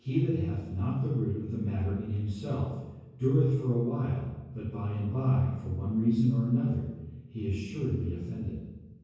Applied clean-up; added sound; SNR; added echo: none; none; none; reverberation time 1.3 s.